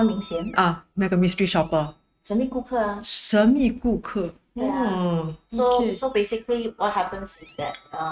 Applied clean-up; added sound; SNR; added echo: neural mask model RNNoise.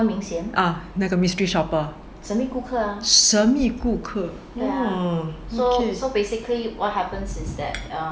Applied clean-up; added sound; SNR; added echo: none; none; none; none.